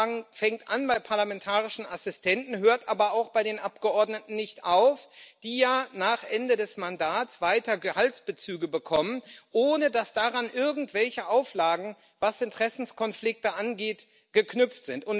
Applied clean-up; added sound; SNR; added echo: none; none; none; none.